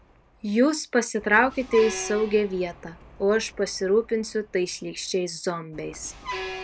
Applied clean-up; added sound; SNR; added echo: none; Truck; 15 dB; none.